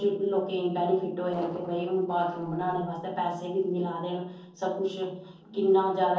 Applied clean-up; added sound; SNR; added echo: neural separator model SepFormer DNS4.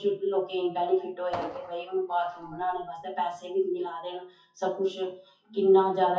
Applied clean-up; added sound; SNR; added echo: classical method WPE with log-MMSE.